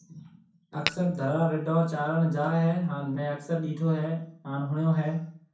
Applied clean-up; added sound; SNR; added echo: none; Tap / Glass; 7 dB; reverberation time 0.6 s.